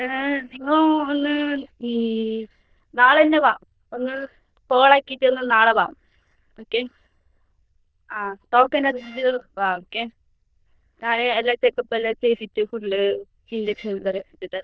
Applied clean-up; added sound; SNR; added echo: neural diffusion model UNIVERSE++.